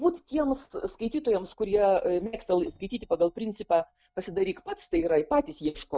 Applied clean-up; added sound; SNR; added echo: neural mask model DeepFilterNet 3.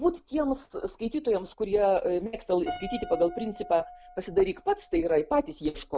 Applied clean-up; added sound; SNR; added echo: none; Piano; 17 dB; none.